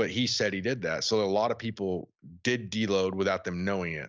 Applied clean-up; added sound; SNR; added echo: none; none; none; none.